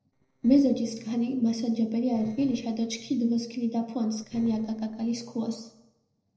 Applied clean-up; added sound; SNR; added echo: neural separator model SepFormer DNS4.